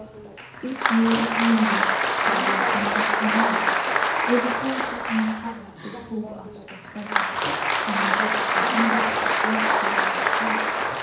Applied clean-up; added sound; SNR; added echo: none; Applause; -5 dB; reverberation time 0.6 s.